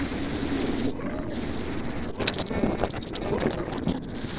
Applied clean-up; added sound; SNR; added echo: neural separator model SepFormer DNS4.